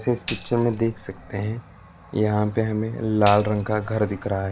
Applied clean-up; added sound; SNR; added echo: none; Tambourine; 16 dB; none.